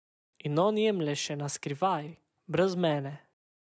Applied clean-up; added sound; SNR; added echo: none; none; none; none.